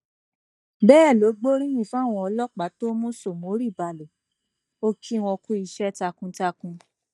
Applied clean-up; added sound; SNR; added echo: neural mask model DeepFilterNet 3.